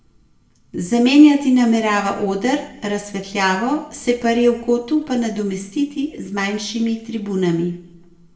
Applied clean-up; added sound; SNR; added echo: none; none; none; reverberation time 0.6 s.